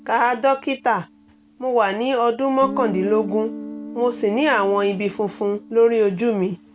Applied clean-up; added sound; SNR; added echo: none; Guitar; 14 dB; none.